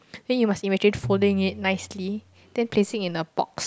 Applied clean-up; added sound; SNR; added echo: none; Tabla; 15 dB; none.